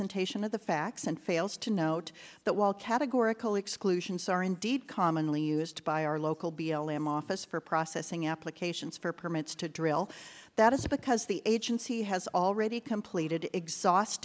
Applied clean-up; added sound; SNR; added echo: none; none; none; none.